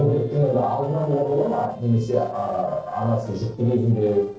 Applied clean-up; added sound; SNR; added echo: neural separator model SepFormer DNS4.